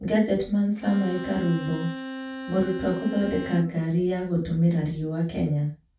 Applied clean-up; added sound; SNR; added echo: none; Bowed string instrument; 11 dB; reverberation time 0.3 s.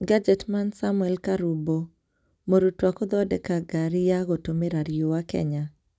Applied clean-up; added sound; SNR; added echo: none; none; none; none.